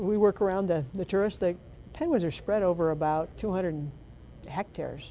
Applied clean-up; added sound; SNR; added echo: none; none; none; none.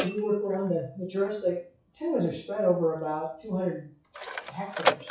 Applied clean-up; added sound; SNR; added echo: classical method WPE with log-MMSE.